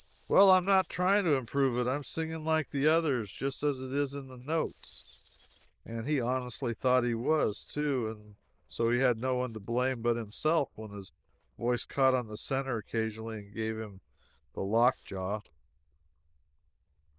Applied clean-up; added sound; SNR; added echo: neural diffusion model UNIVERSE++.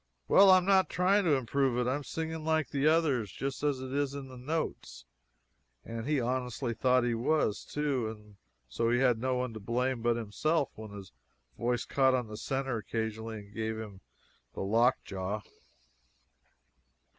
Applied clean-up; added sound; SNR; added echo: none; none; none; none.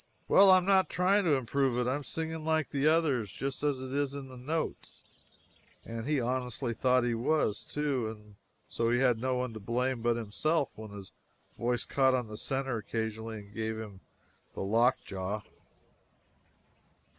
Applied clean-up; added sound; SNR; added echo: neural mask model Resemble Enhance denoiser.